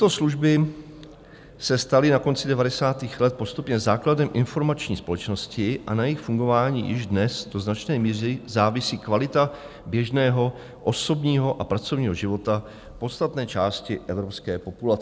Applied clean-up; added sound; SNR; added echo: none; none; none; none.